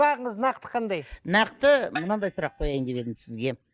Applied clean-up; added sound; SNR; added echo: neural mask model DeepFilterNet 3.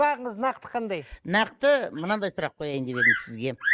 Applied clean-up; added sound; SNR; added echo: neural mask model Resemble Enhance denoiser.